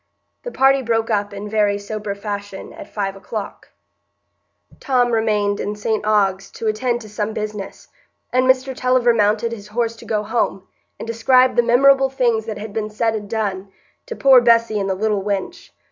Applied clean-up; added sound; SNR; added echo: none; none; none; none.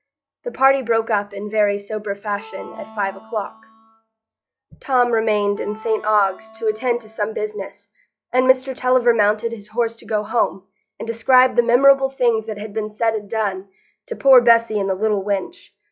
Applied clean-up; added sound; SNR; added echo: classical method log-MMSE.